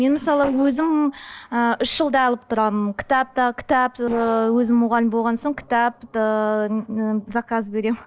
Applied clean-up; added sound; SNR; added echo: neural separator model SepFormer DNS4.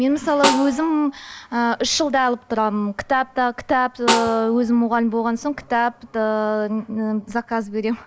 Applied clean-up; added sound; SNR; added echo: none; Snare drum; 7 dB; none.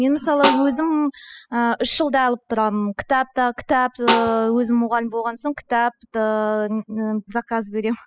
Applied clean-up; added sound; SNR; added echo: classical method spectral subtraction.